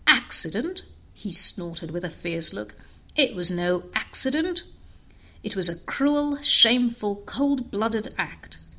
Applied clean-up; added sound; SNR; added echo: none; none; none; none.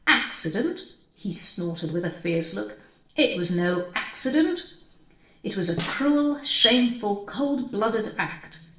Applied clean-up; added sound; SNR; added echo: neural separator model SepFormer DNS4.